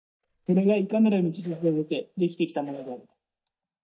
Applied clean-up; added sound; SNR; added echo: neural mask model DeepFilterNet 3.